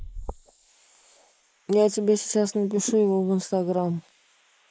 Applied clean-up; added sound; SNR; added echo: neural mask model Resemble Enhance denoiser.